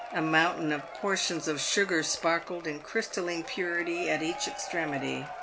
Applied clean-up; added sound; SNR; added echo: none; Applause / Crowd / Cheering; 11 dB; none.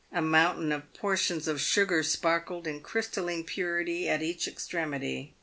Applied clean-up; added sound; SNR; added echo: none; none; none; none.